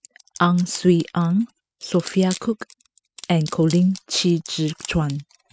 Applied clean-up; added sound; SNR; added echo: classical method spectral subtraction.